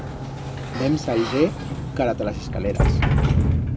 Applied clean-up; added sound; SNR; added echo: none; Sliding door; -3 dB; none.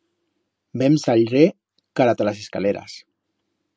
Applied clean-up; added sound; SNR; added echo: none; none; none; none.